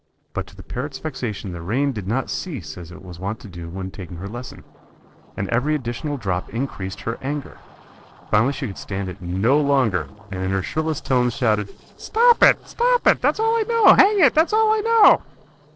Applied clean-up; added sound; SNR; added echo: neural separator model SepFormer DNS4.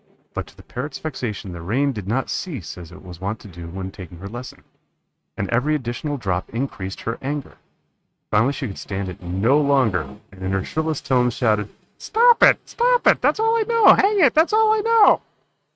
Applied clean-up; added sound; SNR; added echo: neural mask model RNNoise.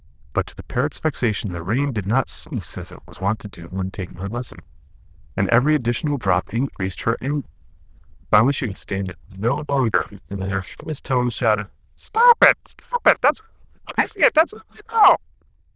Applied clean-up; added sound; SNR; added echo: neural diffusion model UNIVERSE++.